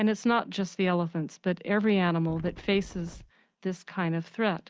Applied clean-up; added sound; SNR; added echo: neural mask model DeepFilterNet 3.